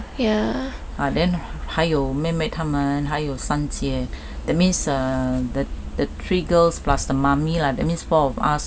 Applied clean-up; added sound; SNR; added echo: none; none; none; none.